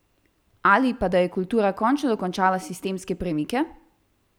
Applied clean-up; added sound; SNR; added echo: none; none; none; none.